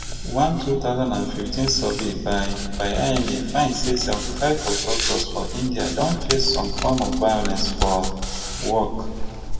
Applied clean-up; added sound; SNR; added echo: none; Hands; 3 dB; reverberation time 1.8 s.